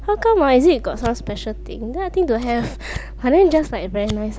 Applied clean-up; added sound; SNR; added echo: none; Scissors; 12 dB; none.